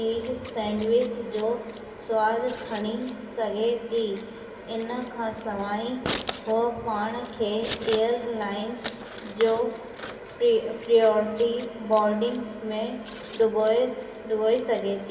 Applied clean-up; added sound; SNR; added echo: none; Scissors; 16 dB; reverberation time 2.6 s.